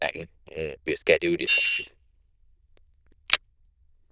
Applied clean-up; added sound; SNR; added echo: neural diffusion model UNIVERSE++.